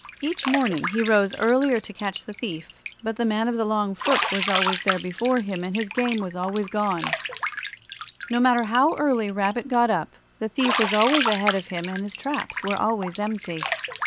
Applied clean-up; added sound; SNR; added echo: none; Bathtub (filling or washing); 6 dB; none.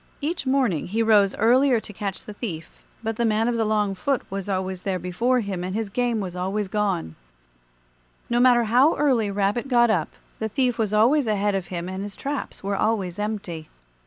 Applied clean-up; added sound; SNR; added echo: none; none; none; none.